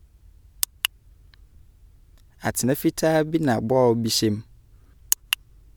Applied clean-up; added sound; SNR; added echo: none; none; none; none.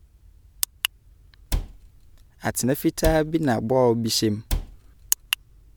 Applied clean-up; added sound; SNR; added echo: none; Cupboard open or close; 5 dB; none.